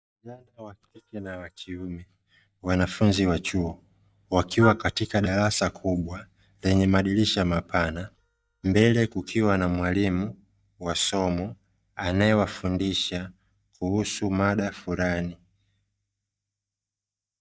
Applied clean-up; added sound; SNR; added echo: neural mask model DeepFilterNet 3.